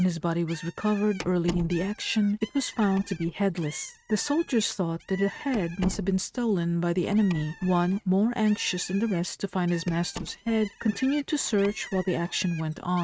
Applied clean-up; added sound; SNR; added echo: neural mask model RNNoise.